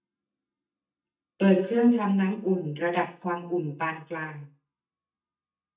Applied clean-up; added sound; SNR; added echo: neural mask model DeepFilterNet 3.